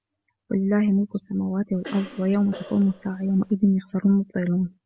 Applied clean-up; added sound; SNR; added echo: none; Cough; 18 dB; none.